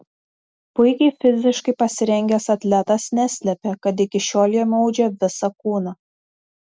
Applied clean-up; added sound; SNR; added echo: none; none; none; none.